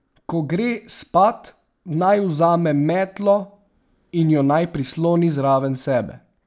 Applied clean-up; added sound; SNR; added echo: none; none; none; none.